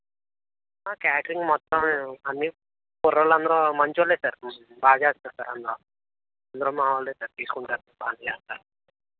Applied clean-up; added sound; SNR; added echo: none; none; none; none.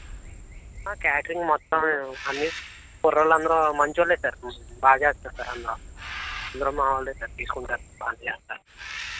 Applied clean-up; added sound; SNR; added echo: none; Bird; 14 dB; none.